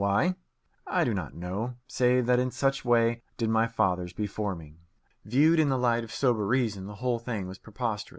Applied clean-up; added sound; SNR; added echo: none; none; none; none.